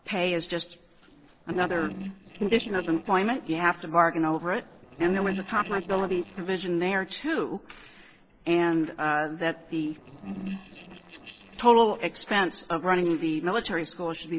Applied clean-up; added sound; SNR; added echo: neural separator model SepFormer DNS4.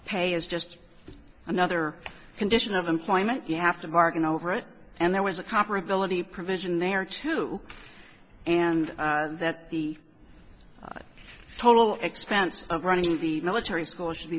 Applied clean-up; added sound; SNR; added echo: none; none; none; none.